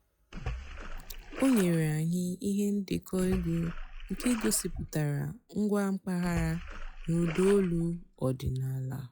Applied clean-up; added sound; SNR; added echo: classical method log-MMSE.